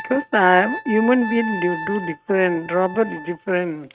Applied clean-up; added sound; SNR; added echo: neural mask model RNNoise.